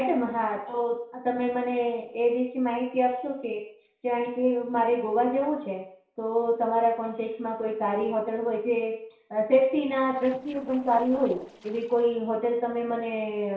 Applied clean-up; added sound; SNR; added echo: neural separator model SepFormer DNS4.